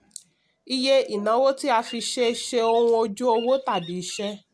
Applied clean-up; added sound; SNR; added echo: none; Bird vocalization, bird call, bird song; 18 dB; none.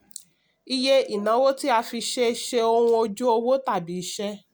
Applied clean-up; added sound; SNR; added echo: none; none; none; none.